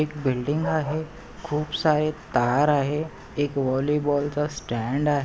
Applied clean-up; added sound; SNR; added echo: none; Bark; 15 dB; none.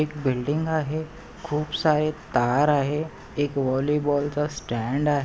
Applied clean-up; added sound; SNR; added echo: none; none; none; none.